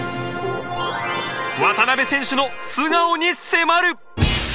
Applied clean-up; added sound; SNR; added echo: none; Bowed string instrument; 15 dB; none.